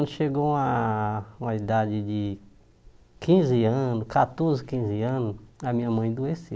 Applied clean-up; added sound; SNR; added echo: none; none; none; none.